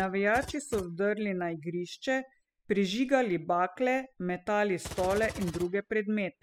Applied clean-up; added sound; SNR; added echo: classical method spectral subtraction.